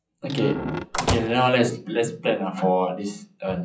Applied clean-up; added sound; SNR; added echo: classical method WPE with log-MMSE.